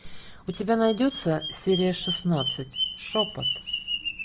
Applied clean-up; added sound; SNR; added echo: none; Bird vocalization, bird call, bird song; 6 dB; none.